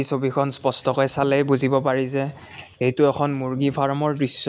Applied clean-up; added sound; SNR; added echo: none; none; none; none.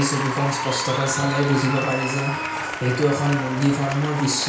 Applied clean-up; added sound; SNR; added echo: none; Applause; 5 dB; reverberation time 0.5 s.